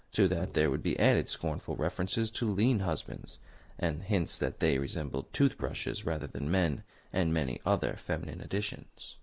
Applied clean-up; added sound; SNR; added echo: neural mask model Resemble Enhance denoiser.